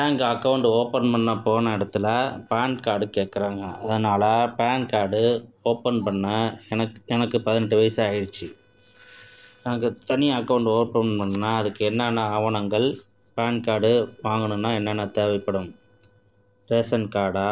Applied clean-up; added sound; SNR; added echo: neural separator model SepFormer DNS4.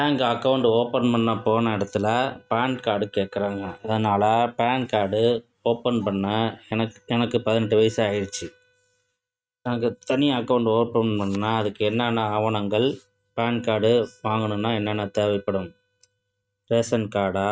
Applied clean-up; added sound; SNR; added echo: neural mask model RNNoise.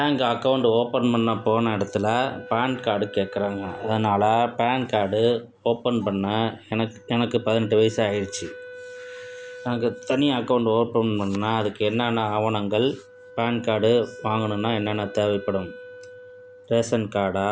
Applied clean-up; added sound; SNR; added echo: none; Wind instrument, woodwind instrument; 19 dB; none.